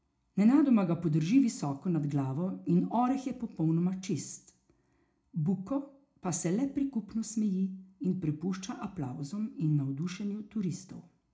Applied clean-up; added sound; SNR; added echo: none; none; none; reverberation time 0.4 s.